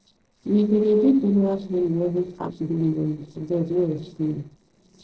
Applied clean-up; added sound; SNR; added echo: neural separator model SepFormer DNS4.